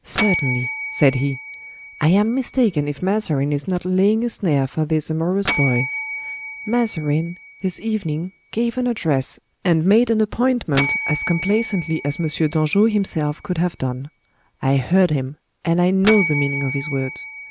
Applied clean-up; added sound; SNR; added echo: none; Bell; 10 dB; none.